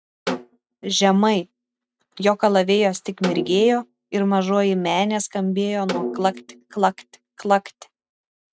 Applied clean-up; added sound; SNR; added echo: neural mask model RNNoise.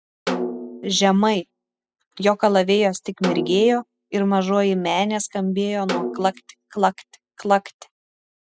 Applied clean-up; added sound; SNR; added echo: classical method spectral subtraction.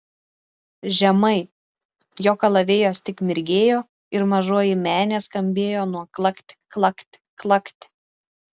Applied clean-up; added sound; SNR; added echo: none; none; none; none.